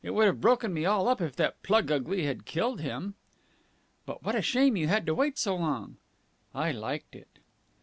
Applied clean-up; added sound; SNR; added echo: none; none; none; none.